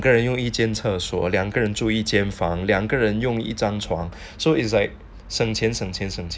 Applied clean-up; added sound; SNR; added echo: none; none; none; none.